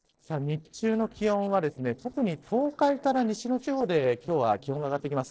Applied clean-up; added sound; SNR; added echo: neural separator model SepFormer DNS4.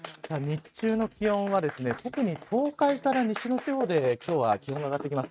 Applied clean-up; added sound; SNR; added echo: neural mask model RNNoise.